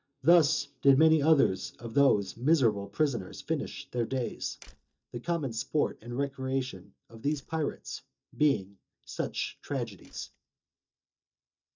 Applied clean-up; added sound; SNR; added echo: neural mask model DeepFilterNet 3.